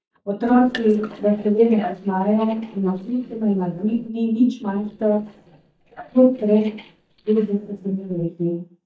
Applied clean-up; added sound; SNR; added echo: neural mask model DeepFilterNet 3.